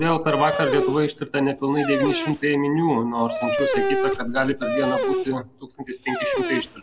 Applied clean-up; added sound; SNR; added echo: none; Dog; 3 dB; none.